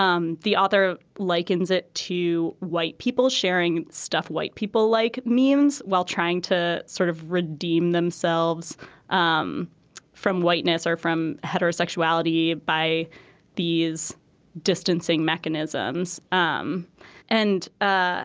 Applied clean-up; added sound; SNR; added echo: none; none; none; none.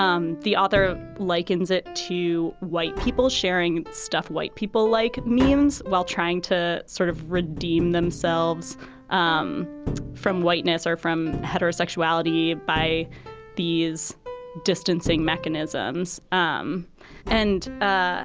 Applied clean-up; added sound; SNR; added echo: none; Tap + Piano; 12 dB; none.